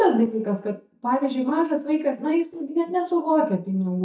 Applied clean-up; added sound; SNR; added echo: neural mask model DeepFilterNet 3.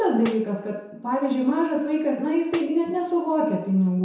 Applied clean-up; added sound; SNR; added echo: none; Tambourine; 14 dB; reverberation time 0.7 s.